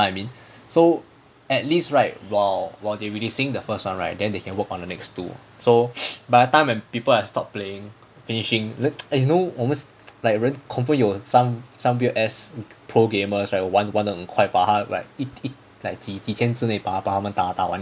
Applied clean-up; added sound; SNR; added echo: none; none; none; none.